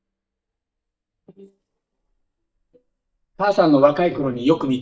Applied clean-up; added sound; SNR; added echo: neural mask model DeepFilterNet 3.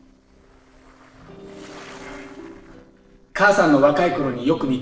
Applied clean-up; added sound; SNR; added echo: neural separator model SepFormer DNS4.